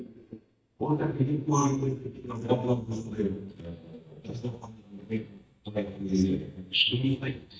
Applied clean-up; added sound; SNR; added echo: neural mask model DeepFilterNet 3.